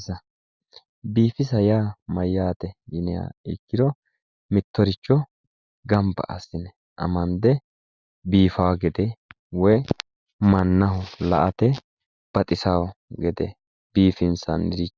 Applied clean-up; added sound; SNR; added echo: none; none; none; none.